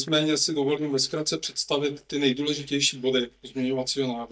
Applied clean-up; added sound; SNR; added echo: neural mask model DeepFilterNet 3.